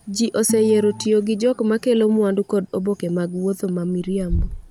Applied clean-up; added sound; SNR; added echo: none; Toilet flush + Organ; 11 dB; none.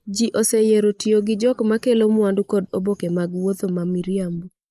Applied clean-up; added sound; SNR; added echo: neural mask model Resemble Enhance denoiser.